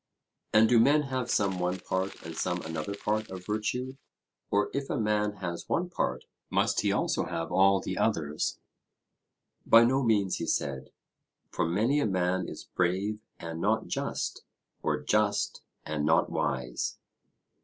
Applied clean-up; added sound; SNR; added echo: none; Crumpling, crinkling; 20 dB; none.